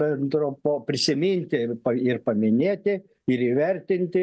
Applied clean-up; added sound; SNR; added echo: none; none; none; none.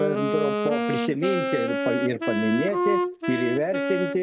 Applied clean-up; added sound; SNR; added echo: none; Wind instrument, woodwind instrument; 0 dB; none.